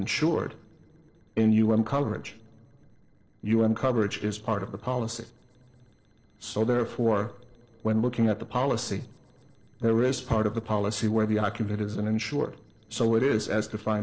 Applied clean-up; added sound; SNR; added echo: neural separator model SepFormer DNS4.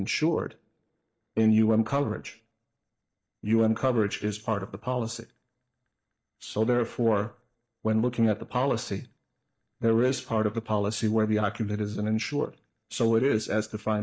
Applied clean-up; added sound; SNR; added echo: neural mask model DeepFilterNet 3.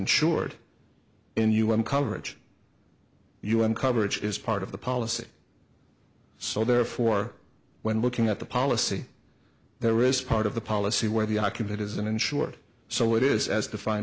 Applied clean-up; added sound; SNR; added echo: none; none; none; none.